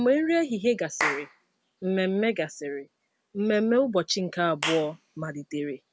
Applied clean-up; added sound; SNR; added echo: none; Clapping / Chirp, tweet; 11 dB; none.